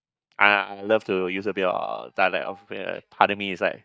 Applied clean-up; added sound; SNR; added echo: neural mask model DeepFilterNet 3.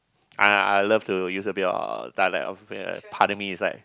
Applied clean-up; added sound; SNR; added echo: none; none; none; none.